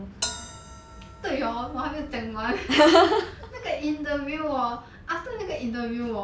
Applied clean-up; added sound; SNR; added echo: none; Bell; 13 dB; none.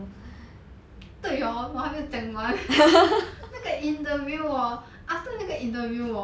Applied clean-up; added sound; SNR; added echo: none; none; none; none.